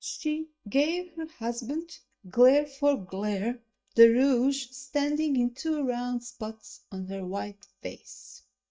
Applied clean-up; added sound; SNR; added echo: neural mask model DeepFilterNet 3.